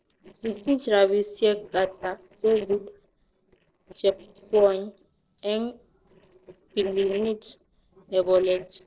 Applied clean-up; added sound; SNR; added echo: neural separator model SepFormer DNS4.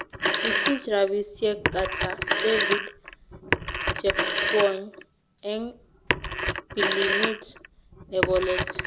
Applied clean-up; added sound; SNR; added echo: none; Telephone; 0 dB; none.